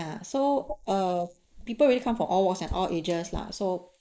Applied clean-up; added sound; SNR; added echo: neural mask model Resemble Enhance denoiser.